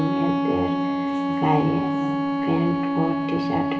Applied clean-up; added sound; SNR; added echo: none; Bowed string instrument; -2 dB; reverberation time 2.4 s.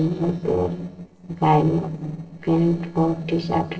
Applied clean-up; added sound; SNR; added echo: neural separator model SepFormer DNS4.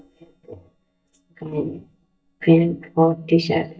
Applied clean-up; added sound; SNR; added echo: neural mask model DeepFilterNet 3.